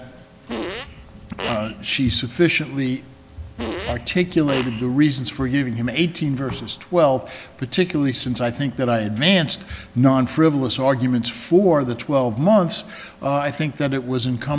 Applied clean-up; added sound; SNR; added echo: none; Fart; 11 dB; none.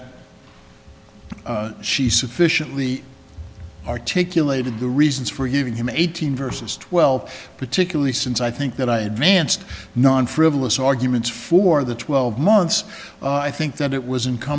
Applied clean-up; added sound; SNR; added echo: none; none; none; none.